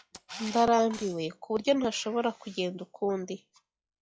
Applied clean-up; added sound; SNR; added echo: classical method log-MMSE.